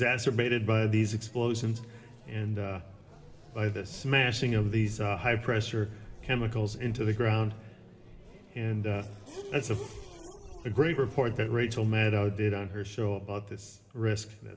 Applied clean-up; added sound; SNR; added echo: none; Race car, auto racing / Accelerating, revving, vroom; 19 dB; reverberation time 0.8 s.